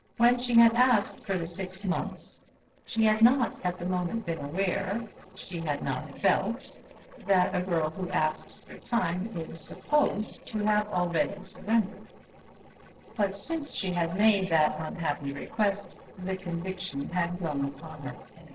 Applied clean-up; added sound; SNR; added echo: neural separator model SepFormer DNS4.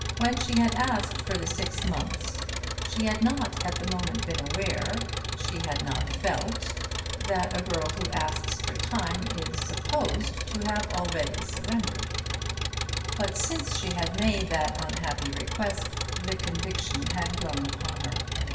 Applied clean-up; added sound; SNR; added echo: none; Engine; -1 dB; reverberation time 0.9 s.